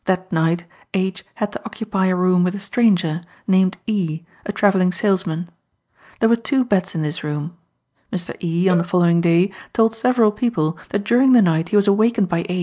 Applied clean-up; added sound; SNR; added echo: neural mask model DeepFilterNet 3.